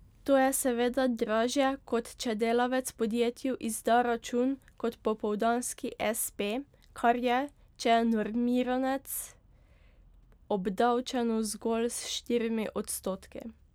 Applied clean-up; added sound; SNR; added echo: none; none; none; none.